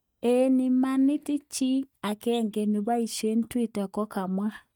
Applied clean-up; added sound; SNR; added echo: neural mask model DeepFilterNet 3.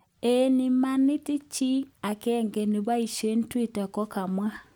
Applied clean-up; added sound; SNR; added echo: none; none; none; none.